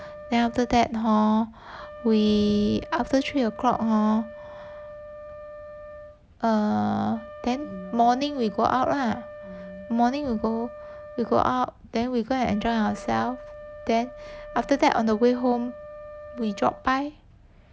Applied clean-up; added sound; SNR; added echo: none; Wind instrument, woodwind instrument; 17 dB; none.